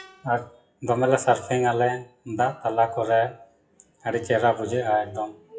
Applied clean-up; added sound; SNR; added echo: classical method WPE with log-MMSE.